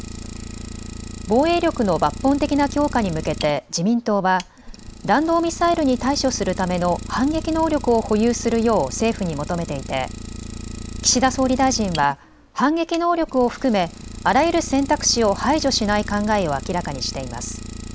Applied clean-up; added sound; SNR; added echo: none; Idling; 12 dB; none.